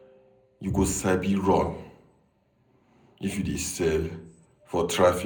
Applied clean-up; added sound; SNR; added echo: none; none; none; reverberation time 0.5 s.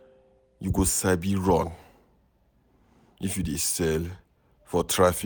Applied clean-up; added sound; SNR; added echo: none; none; none; none.